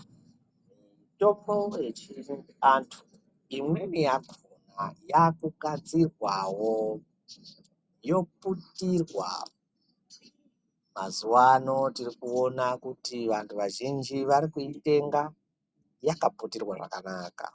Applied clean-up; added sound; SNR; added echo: none; none; none; none.